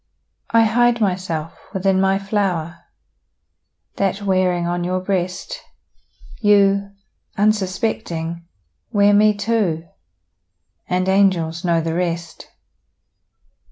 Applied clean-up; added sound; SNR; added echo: none; none; none; none.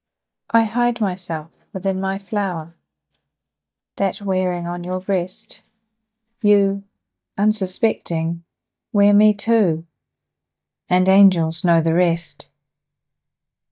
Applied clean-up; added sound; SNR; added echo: neural mask model DeepFilterNet 3.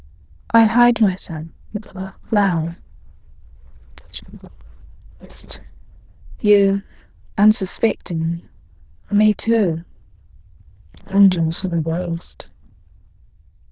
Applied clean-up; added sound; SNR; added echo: neural diffusion model UNIVERSE++.